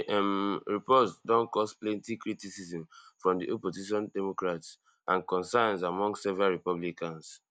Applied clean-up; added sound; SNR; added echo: none; none; none; none.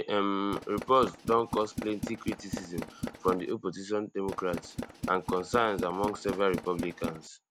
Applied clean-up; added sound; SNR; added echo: none; Tools; 7 dB; none.